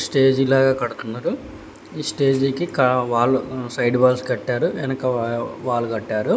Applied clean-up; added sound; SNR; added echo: none; none; none; none.